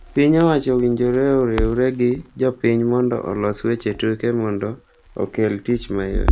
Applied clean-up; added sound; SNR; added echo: none; Crackle; 9 dB; none.